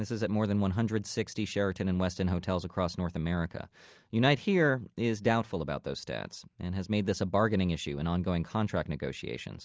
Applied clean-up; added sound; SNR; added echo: none; none; none; none.